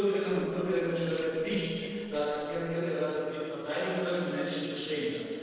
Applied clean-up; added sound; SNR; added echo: neural separator model SepFormer DNS4.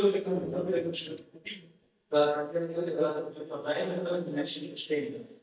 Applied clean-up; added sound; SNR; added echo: neural mask model DeepFilterNet 3.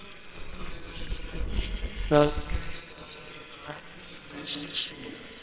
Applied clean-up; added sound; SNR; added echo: neural separator model SepFormer WHAMR!.